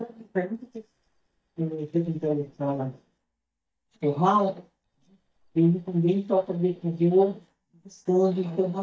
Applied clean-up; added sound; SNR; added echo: neural mask model DeepFilterNet 3.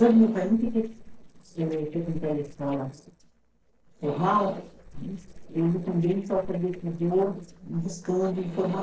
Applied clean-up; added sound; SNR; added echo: neural separator model SepFormer DNS4.